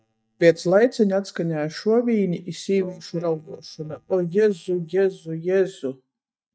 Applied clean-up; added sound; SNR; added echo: neural mask model DeepFilterNet 3.